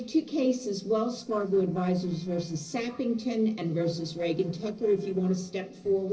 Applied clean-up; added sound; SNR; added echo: neural separator model SepFormer DNS4.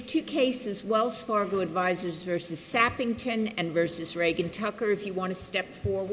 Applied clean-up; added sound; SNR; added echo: none; none; none; none.